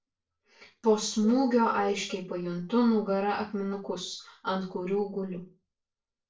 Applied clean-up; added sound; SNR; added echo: neural separator model SepFormer DNS4.